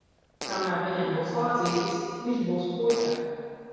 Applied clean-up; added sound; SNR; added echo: none; Fart; 13 dB; reverberation time 2.2 s.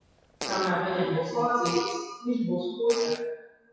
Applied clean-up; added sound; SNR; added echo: classical method WPE with log-MMSE.